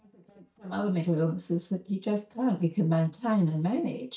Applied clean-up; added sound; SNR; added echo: neural mask model DeepFilterNet 3.